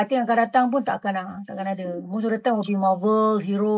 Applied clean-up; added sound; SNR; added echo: neural mask model Resemble Enhance denoiser.